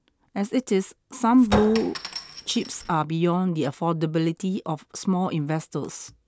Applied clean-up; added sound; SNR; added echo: none; Chink, clink; 7 dB; none.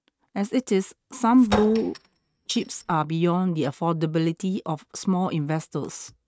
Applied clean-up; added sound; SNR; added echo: neural mask model RNNoise.